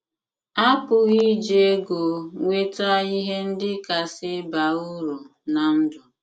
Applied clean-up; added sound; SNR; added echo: none; none; none; none.